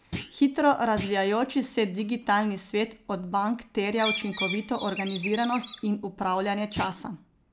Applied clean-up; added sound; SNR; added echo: none; Thump, thud + Bird; 8 dB; none.